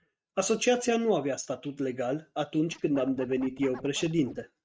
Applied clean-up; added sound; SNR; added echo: neural mask model RNNoise.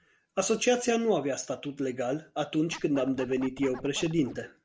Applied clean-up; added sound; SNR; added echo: none; Scratching (performance technique); 16 dB; none.